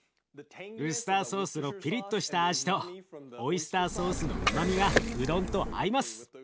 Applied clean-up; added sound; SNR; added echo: none; Liquid; 0 dB; none.